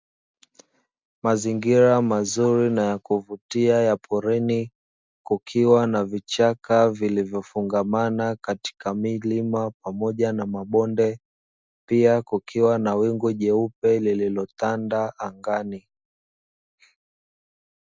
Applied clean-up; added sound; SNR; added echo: none; none; none; none.